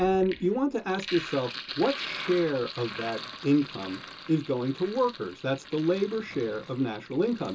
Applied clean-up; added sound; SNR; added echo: none; Sink (filling or washing); 13 dB; reverberation time 0.2 s.